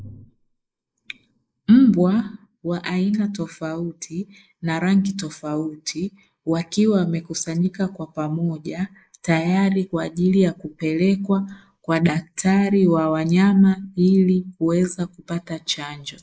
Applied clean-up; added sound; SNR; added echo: neural mask model Resemble Enhance denoiser.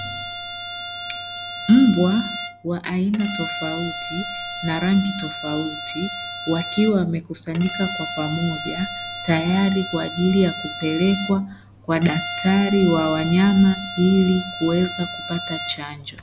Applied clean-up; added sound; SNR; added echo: none; Bowed string instrument; 9 dB; none.